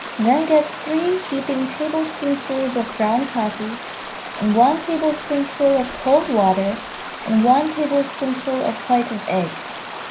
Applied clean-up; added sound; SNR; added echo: none; Stream; 10 dB; reverberation time 0.4 s.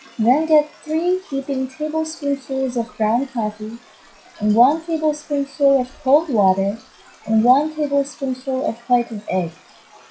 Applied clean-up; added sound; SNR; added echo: classical method WPE with log-MMSE.